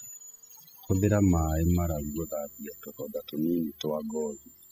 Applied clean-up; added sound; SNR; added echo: classical method spectral subtraction.